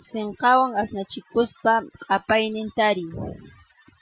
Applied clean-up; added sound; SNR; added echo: classical method Wiener filter.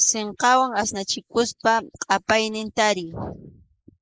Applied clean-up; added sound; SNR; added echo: neural mask model Resemble Enhance denoiser.